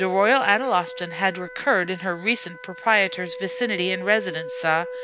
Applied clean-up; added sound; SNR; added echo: none; Wind instrument, woodwind instrument; 12 dB; none.